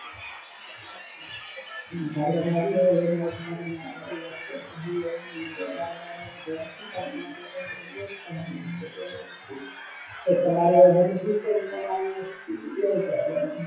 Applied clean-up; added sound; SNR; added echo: classical method WPE with log-MMSE.